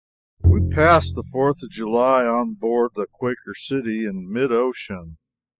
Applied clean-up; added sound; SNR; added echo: classical method spectral subtraction.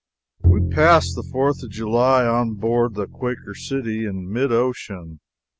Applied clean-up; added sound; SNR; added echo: none; Bowed string instrument; 4 dB; none.